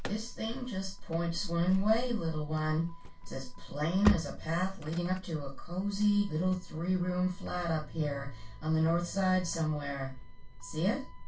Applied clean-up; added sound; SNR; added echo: none; Slam / Engine starting; 13 dB; reverberation time 0.2 s.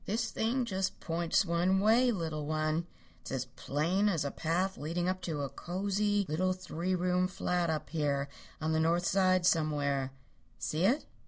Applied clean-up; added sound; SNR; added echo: none; none; none; none.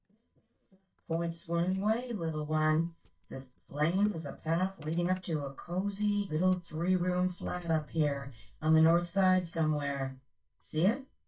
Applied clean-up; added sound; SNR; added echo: neural mask model DeepFilterNet 3.